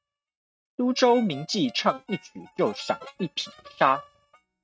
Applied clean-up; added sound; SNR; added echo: neural mask model RNNoise.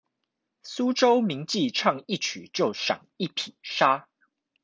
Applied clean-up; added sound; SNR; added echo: none; none; none; none.